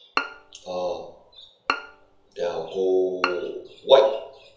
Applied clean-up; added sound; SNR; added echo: none; Bowed string instrument; 9 dB; reverberation time 0.7 s.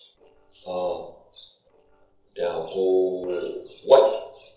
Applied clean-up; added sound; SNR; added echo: neural separator model SepFormer DNS4.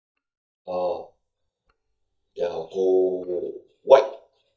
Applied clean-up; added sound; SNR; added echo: neural mask model DeepFilterNet 3.